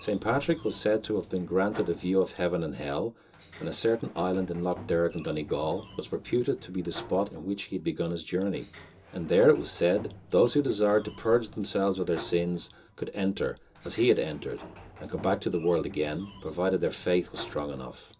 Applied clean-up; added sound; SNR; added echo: none; Sliding door; 19 dB; reverberation time 0.2 s.